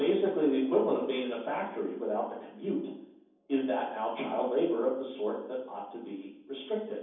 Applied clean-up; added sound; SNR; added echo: none; none; none; reverberation time 0.9 s.